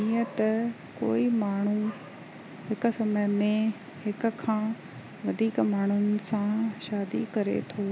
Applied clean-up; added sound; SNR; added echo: none; none; none; none.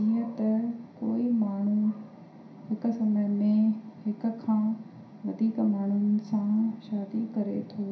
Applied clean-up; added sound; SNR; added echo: none; none; none; reverberation time 0.5 s.